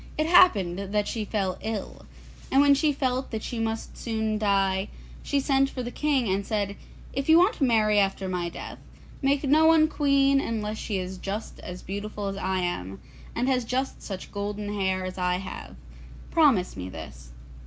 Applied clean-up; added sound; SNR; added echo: none; none; none; none.